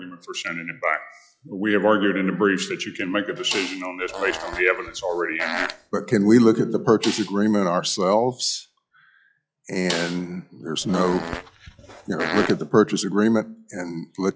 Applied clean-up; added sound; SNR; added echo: classical method log-MMSE.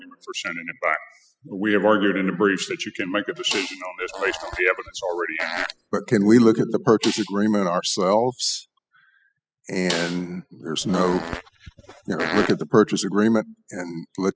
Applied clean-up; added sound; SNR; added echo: classical method spectral subtraction.